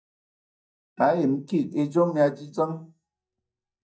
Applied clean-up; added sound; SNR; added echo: neural mask model DeepFilterNet 3.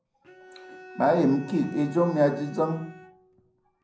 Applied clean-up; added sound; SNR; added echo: none; Bowed string instrument; 19 dB; reverberation time 0.6 s.